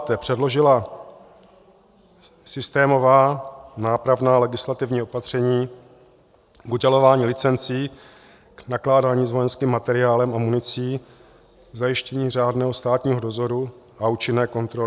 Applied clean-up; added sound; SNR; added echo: none; none; none; none.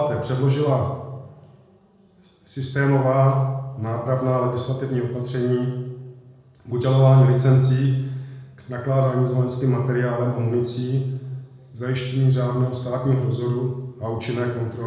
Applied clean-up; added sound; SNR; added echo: none; none; none; reverberation time 1.0 s.